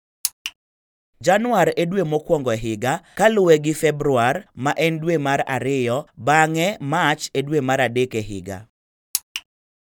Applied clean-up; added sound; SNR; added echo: none; none; none; none.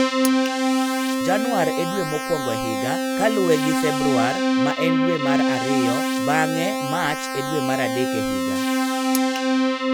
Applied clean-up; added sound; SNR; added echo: none; Keyboard (musical); -4 dB; none.